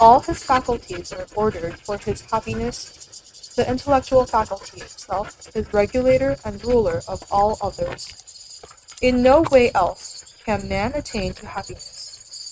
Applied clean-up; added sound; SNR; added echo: neural mask model RNNoise.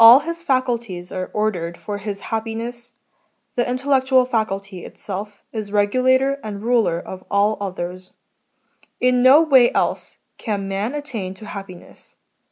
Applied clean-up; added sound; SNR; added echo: none; none; none; none.